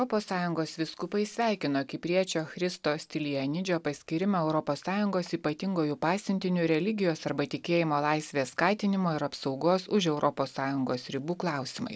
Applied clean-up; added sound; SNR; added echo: none; none; none; none.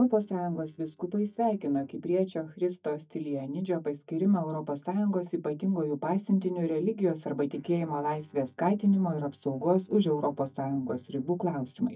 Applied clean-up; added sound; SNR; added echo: neural mask model DeepFilterNet 3.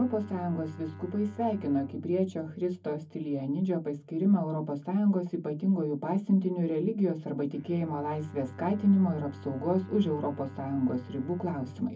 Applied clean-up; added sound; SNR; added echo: none; Bowed string instrument; 18 dB; reverberation time 0.3 s.